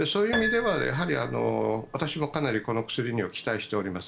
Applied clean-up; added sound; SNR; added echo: none; Piano; 9 dB; none.